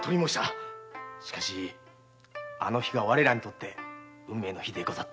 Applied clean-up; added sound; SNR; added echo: none; none; none; none.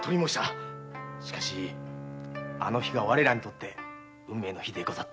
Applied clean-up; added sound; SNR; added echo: none; Bowed string instrument; 12 dB; none.